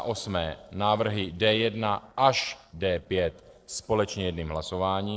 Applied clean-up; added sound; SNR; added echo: neural separator model SepFormer DNS4.